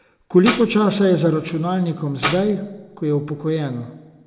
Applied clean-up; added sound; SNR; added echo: none; Tambourine; 10 dB; none.